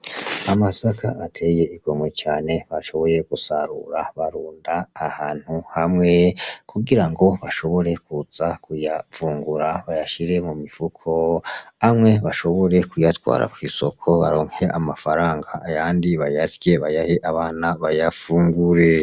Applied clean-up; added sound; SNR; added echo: none; none; none; none.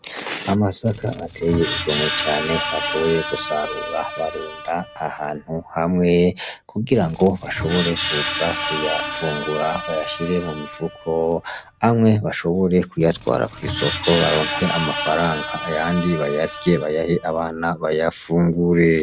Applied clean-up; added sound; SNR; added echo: none; Screech; 6 dB; none.